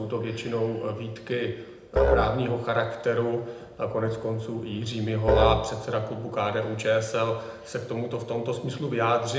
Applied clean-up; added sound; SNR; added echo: none; Musical instrument; 3 dB; reverberation time 0.8 s.